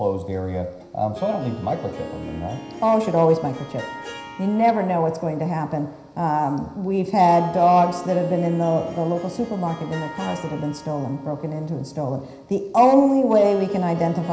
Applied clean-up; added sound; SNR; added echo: none; Harp; 17 dB; reverberation time 0.9 s.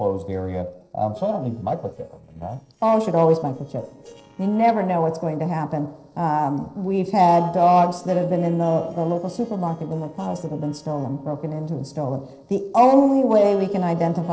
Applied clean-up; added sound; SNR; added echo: neural separator model SepFormer DNS4.